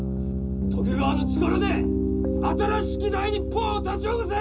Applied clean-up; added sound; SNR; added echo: none; Piano; -4 dB; reverberation time 0.2 s.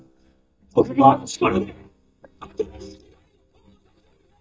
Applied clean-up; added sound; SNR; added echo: neural mask model DeepFilterNet 3.